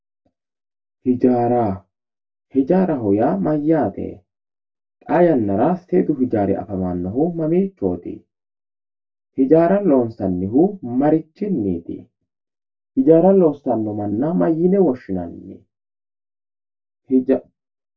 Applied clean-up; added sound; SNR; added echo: none; none; none; reverberation time 0.1 s.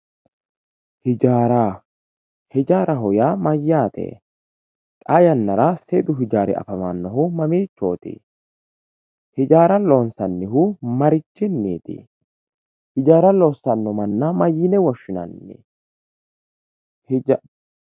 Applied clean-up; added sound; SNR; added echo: none; none; none; none.